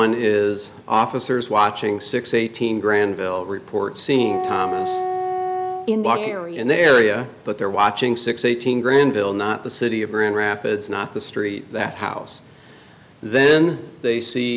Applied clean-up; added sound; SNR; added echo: none; Wind instrument, woodwind instrument; 6 dB; none.